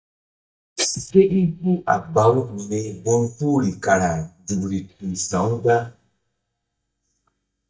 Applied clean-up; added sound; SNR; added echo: neural mask model DeepFilterNet 3.